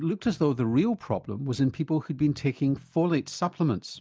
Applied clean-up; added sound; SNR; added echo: neural mask model DeepFilterNet 3.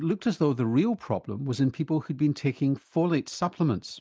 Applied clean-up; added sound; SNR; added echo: neural mask model Resemble Enhance denoiser.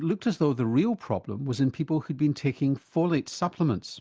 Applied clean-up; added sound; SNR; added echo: none; none; none; none.